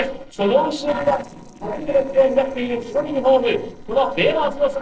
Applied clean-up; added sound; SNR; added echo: neural separator model SepFormer DNS4.